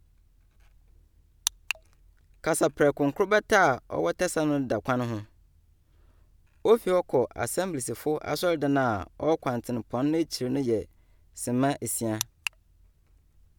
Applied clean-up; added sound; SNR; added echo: none; none; none; none.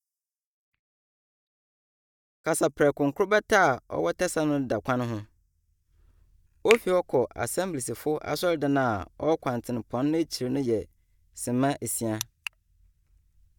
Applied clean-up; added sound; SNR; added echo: neural mask model DeepFilterNet 3.